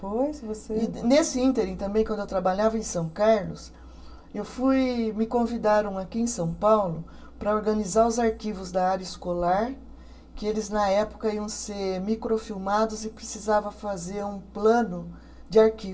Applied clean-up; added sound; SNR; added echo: none; none; none; reverberation time 0.2 s.